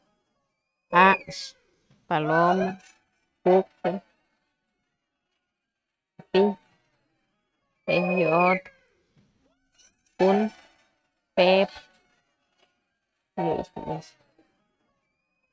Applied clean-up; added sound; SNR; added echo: neural mask model RNNoise.